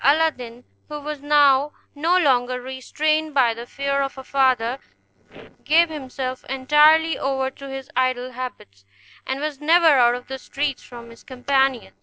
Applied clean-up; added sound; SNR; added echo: neural separator model SepFormer DNS4.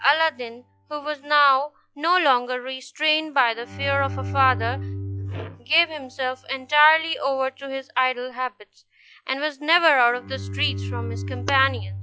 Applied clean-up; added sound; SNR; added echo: classical method log-MMSE.